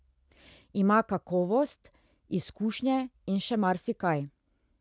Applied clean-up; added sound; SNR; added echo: none; none; none; none.